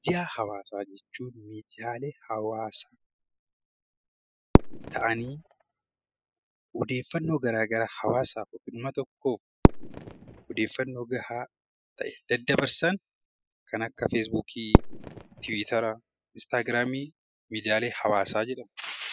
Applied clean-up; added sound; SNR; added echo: classical method spectral subtraction.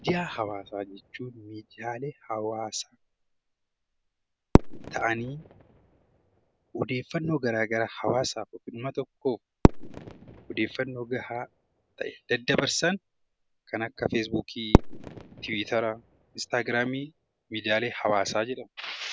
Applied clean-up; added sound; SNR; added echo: none; Fireworks; 0 dB; none.